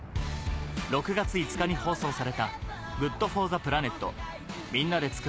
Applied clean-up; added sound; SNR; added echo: none; Engine / Aircraft; 14 dB; none.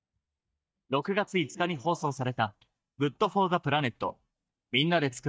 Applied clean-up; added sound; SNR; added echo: neural mask model DeepFilterNet 3.